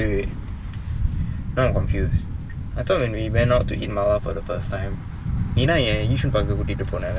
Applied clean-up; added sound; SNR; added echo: none; Thunder / Bicycle; 0 dB; none.